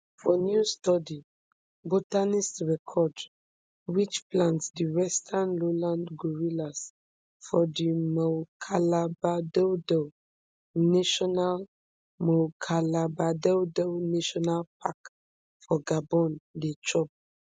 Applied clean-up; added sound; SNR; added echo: none; none; none; none.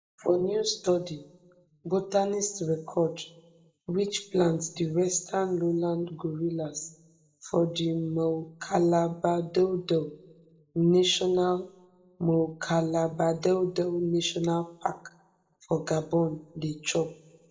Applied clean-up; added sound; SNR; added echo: none; none; none; reverberation time 0.4 s.